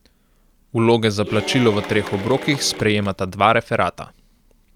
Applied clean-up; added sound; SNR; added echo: none; Applause / Cheering; 12 dB; none.